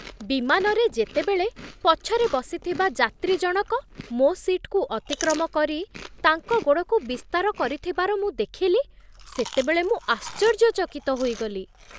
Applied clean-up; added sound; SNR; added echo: none; Chewing, mastication; 18 dB; none.